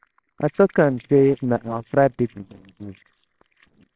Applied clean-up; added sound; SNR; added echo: neural separator model SepFormer WHAMR!.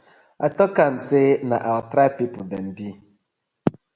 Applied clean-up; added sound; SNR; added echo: none; none; none; none.